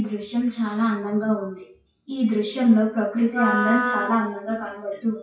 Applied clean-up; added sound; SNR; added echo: classical method WPE with log-MMSE.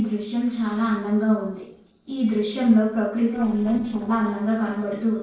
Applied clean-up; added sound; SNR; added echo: neural separator model SepFormer DNS4.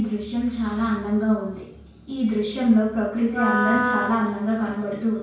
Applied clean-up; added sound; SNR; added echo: none; Wind instrument, woodwind instrument; 4 dB; reverberation time 0.5 s.